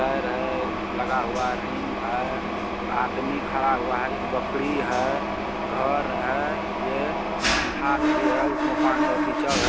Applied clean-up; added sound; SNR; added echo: none; Mechanisms; -2 dB; none.